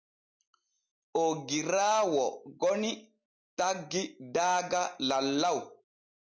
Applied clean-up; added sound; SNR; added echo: none; none; none; none.